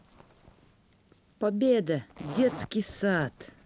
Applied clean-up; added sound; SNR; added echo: none; Zipper (clothing); 17 dB; none.